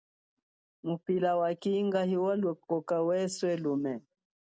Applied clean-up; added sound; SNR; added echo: none; none; none; none.